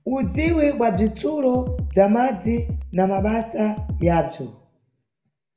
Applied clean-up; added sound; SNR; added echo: none; Drum kit; 7 dB; reverberation time 0.5 s.